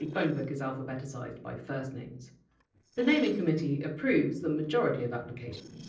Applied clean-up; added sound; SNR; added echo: neural separator model SepFormer DNS4.